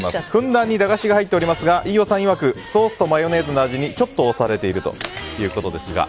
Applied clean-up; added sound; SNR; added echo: none; none; none; none.